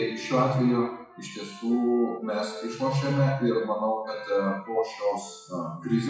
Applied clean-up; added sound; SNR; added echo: classical method WPE with log-MMSE.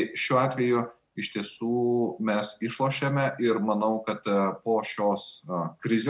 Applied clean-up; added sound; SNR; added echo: none; none; none; none.